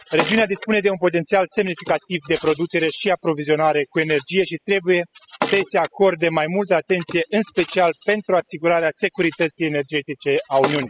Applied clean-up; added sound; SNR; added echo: classical method spectral subtraction.